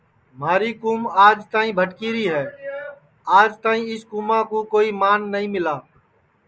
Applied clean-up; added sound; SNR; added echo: none; none; none; none.